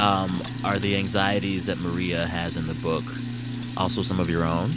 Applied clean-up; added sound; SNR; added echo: none; Sink (filling or washing); 5 dB; none.